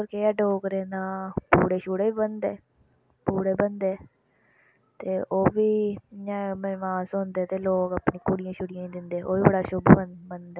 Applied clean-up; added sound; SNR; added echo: none; none; none; none.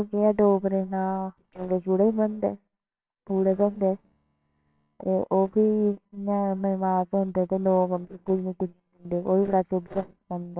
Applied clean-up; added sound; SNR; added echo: neural separator model SepFormer WHAMR!.